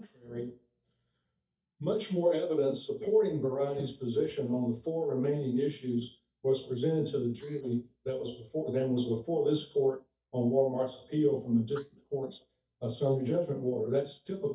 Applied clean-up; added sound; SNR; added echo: neural mask model DeepFilterNet 3.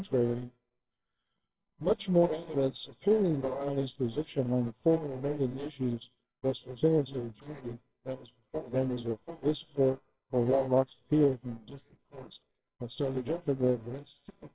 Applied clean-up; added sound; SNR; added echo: neural separator model SepFormer WHAMR!.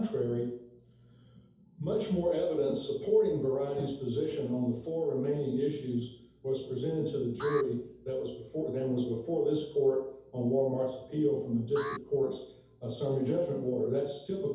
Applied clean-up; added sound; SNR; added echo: none; Alarm; 16 dB; reverberation time 0.8 s.